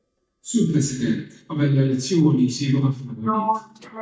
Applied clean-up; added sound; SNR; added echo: neural mask model DeepFilterNet 3.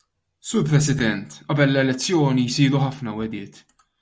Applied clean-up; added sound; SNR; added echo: none; none; none; none.